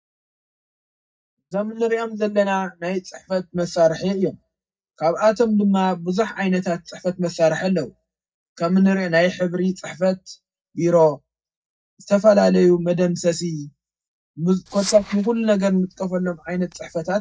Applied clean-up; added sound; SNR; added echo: neural mask model DeepFilterNet 3.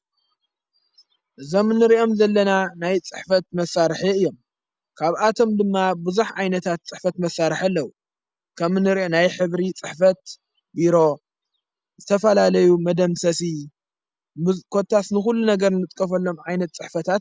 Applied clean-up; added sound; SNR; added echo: none; none; none; none.